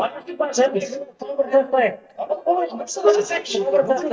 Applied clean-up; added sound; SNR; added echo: neural mask model DeepFilterNet 3.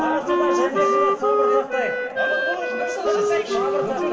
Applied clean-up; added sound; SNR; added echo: none; Wind instrument, woodwind instrument; -4 dB; reverberation time 2.5 s.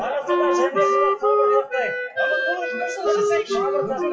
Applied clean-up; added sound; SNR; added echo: classical method WPE with log-MMSE.